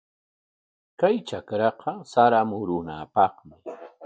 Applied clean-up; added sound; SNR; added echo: none; none; none; none.